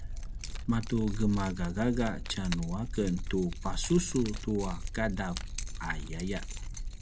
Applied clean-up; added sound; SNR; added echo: none; Keys jangling; 3 dB; none.